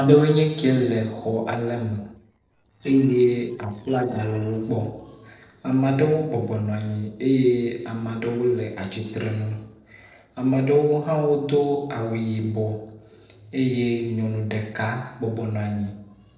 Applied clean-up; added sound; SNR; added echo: neural separator model SepFormer DNS4.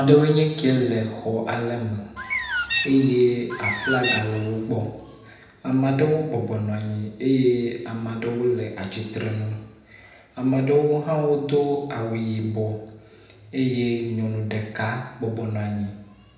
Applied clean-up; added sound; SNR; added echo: none; Bird; 2 dB; reverberation time 0.9 s.